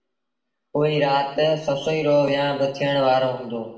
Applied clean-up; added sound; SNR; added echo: none; none; none; reverberation time 1.0 s.